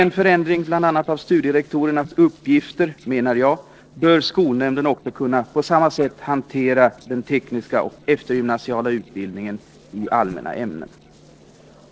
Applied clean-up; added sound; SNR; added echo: neural separator model SepFormer DNS4.